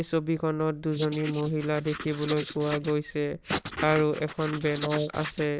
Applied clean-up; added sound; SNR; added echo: neural mask model Resemble Enhance denoiser.